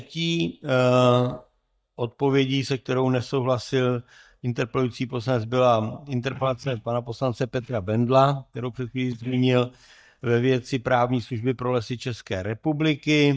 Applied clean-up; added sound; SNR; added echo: neural mask model DeepFilterNet 3.